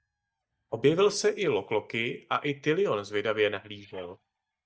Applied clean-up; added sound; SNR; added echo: neural mask model DeepFilterNet 3.